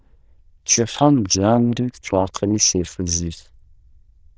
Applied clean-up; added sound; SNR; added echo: neural diffusion model UNIVERSE++.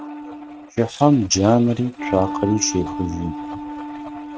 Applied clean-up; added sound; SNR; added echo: neural mask model RNNoise.